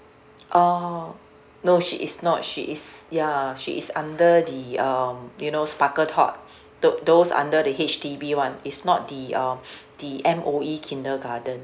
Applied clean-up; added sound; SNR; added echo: none; none; none; none.